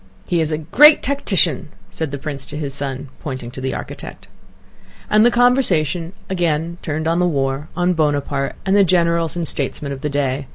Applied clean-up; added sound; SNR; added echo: none; none; none; none.